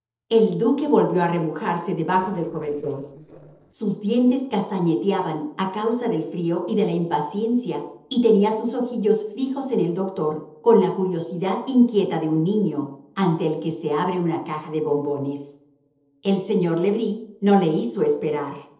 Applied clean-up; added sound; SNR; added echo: neural separator model SepFormer DNS4.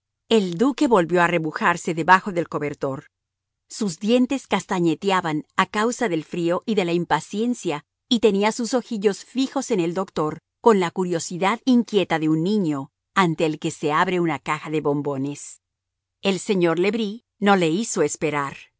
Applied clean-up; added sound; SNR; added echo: none; none; none; none.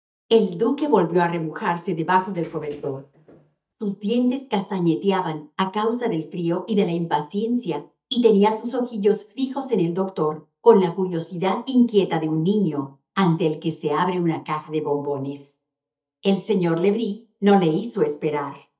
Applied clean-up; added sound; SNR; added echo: neural mask model DeepFilterNet 3.